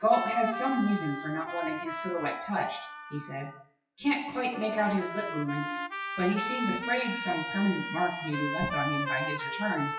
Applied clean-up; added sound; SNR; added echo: classical method WPE with log-MMSE.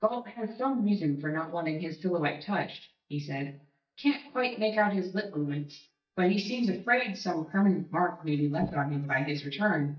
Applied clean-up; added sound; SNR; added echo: neural mask model DeepFilterNet 3.